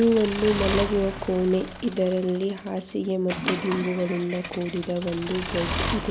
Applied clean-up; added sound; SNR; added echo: none; Accelerating, revving, vroom / Mechanisms; 8 dB; none.